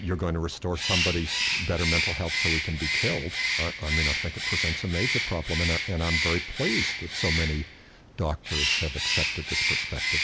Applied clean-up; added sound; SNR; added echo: none; Bird; -1 dB; none.